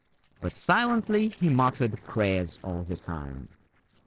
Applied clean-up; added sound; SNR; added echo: neural separator model SepFormer DNS4.